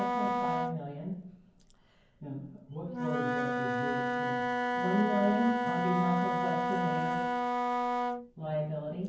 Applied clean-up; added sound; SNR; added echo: none; Wind instrument, woodwind instrument; -2 dB; reverberation time 0.9 s.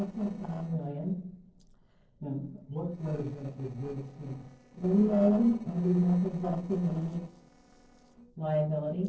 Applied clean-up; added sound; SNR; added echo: neural separator model SepFormer DNS4.